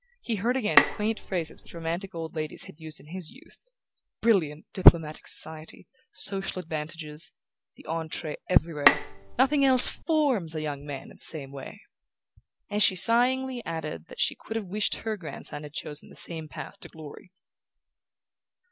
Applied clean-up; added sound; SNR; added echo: none; Bowed string instrument; -1 dB; none.